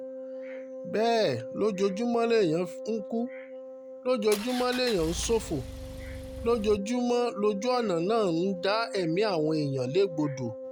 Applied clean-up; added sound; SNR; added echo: none; Wind instrument, woodwind instrument + Engine; 11 dB; none.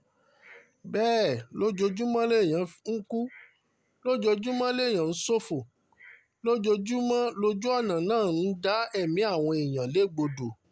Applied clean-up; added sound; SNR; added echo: none; none; none; none.